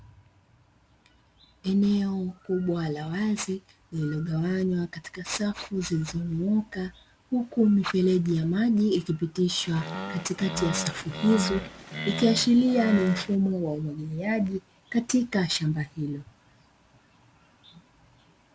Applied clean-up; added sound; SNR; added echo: none; Animal; 6 dB; none.